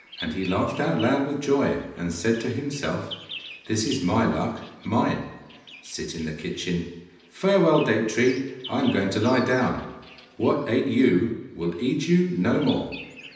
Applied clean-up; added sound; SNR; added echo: none; Bird vocalization, bird call, bird song; 20 dB; reverberation time 0.9 s.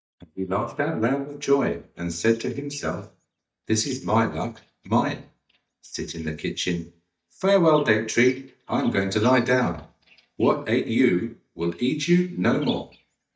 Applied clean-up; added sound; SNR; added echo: neural mask model DeepFilterNet 3.